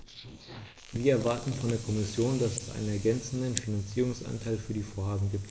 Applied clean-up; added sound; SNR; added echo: neural mask model Resemble Enhance denoiser.